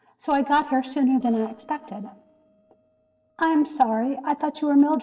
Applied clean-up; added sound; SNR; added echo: neural separator model SepFormer DNS4.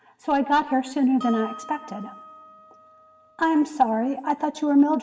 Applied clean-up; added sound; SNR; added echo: none; Harp; 17 dB; reverberation time 1.7 s.